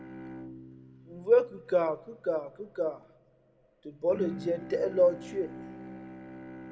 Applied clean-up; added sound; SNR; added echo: none; Bowed string instrument; 14 dB; reverberation time 2.1 s.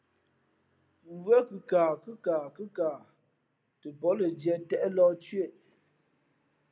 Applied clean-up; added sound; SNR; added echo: none; none; none; none.